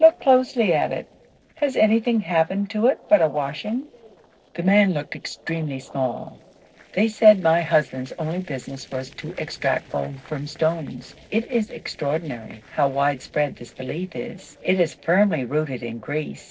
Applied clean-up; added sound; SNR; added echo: neural separator model SepFormer DNS4.